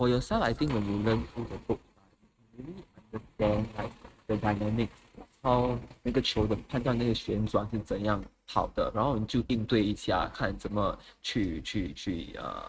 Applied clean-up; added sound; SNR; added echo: neural mask model RNNoise.